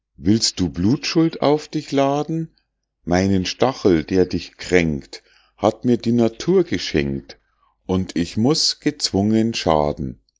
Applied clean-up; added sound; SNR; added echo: neural mask model Resemble Enhance denoiser.